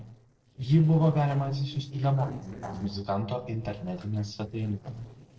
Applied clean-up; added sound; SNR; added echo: neural separator model SepFormer DNS4.